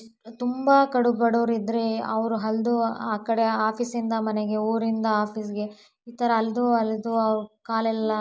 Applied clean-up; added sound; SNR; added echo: none; none; none; none.